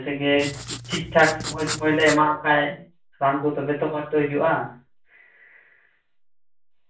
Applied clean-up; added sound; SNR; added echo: none; Writing; 9 dB; reverberation time 0.3 s.